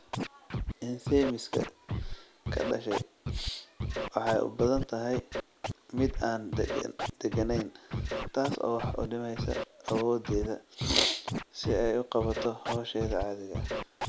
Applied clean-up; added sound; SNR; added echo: none; Scratching (performance technique); 4 dB; none.